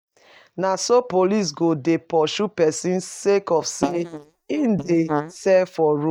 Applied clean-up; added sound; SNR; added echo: neural mask model DeepFilterNet 3.